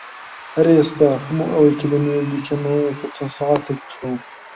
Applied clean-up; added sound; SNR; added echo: none; Applause / Crowd / Cheering; 18 dB; none.